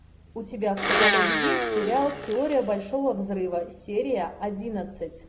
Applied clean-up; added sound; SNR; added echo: none; Domestic sounds, home sounds; -2 dB; none.